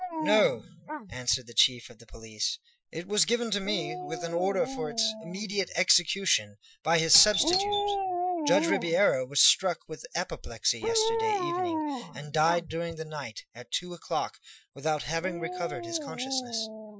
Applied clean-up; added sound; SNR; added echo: classical method Wiener filter.